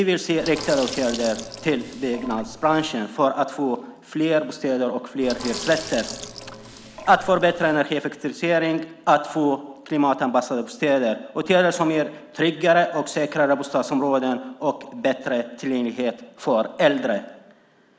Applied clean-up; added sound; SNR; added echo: none; Sink (filling or washing); 13 dB; none.